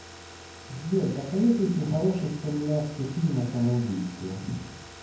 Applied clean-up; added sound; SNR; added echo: none; Car; 17 dB; reverberation time 0.9 s.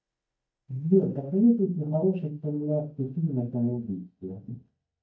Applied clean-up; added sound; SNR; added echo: neural mask model DeepFilterNet 3.